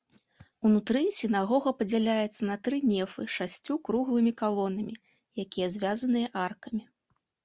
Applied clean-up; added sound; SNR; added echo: none; none; none; none.